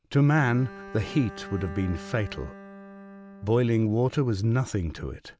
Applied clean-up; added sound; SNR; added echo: none; Bowed string instrument; 18 dB; none.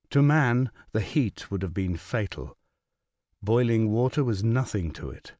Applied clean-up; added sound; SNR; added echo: none; none; none; none.